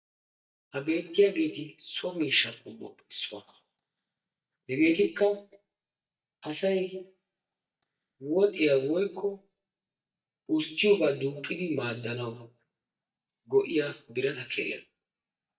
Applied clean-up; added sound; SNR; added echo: neural mask model DeepFilterNet 3.